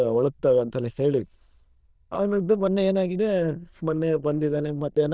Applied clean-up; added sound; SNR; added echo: neural diffusion model UNIVERSE++.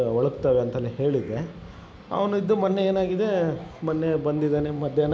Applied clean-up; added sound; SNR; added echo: none; none; none; none.